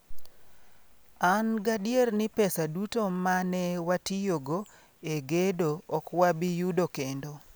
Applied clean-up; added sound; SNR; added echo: none; none; none; none.